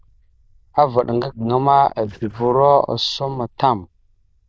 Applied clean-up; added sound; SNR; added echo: neural diffusion model UNIVERSE++.